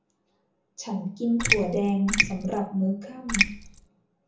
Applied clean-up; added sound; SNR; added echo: none; Raindrop; -2 dB; reverberation time 0.7 s.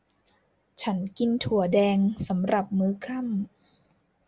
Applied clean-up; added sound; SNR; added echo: none; none; none; none.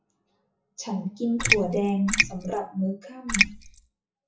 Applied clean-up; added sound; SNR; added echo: classical method WPE with log-MMSE.